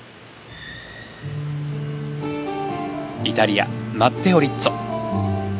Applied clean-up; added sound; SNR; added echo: none; none; none; none.